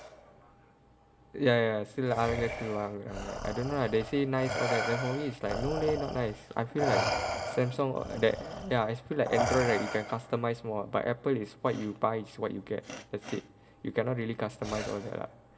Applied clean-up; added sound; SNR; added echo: none; Respiratory sounds; 6 dB; reverberation time 1.2 s.